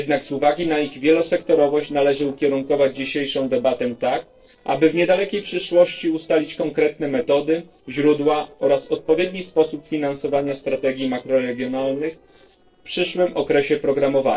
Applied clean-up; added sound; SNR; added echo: neural separator model SepFormer DNS4.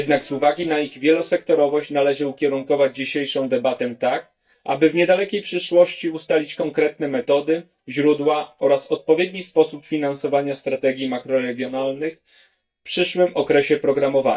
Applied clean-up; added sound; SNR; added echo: neural mask model DeepFilterNet 3.